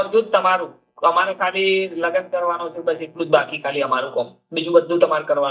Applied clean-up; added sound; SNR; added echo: neural mask model DeepFilterNet 3.